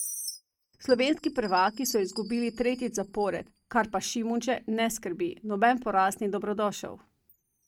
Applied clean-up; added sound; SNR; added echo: neural mask model RNNoise.